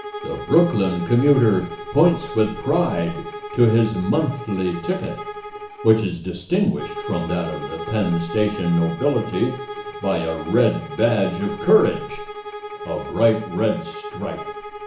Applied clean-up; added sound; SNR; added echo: none; Bowed string instrument; 11 dB; reverberation time 0.7 s.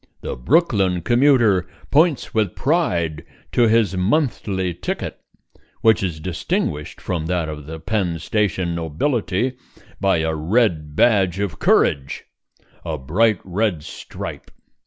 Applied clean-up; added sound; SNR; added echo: none; none; none; none.